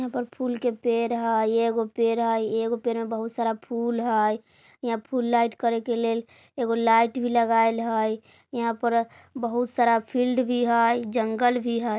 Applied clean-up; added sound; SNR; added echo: none; none; none; none.